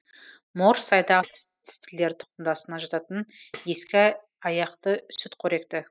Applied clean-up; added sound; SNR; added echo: classical method spectral subtraction.